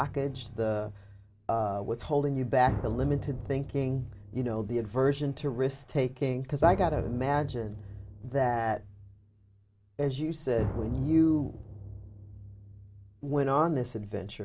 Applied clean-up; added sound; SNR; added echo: none; Drum; 11 dB; none.